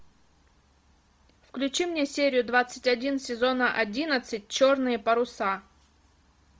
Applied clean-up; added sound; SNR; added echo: none; none; none; none.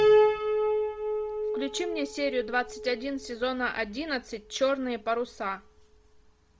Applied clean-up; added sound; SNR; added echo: none; Piano; -3 dB; none.